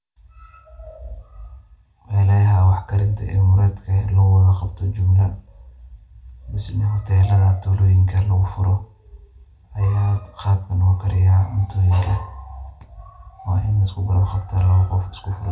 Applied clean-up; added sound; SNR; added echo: none; none; none; reverberation time 0.2 s.